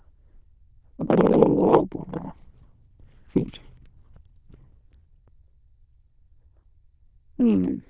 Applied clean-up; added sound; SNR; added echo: neural diffusion model UNIVERSE++.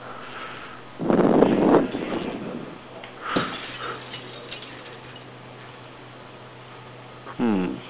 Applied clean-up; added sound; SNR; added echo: none; Shatter; 12 dB; none.